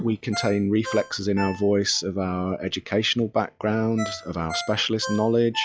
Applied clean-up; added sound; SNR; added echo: classical method log-MMSE.